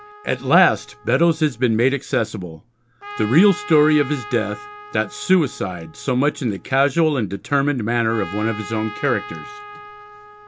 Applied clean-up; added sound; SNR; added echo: none; Trumpet; 17 dB; none.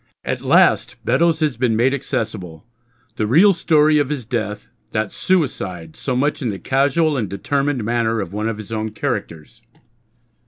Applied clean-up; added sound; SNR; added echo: none; none; none; none.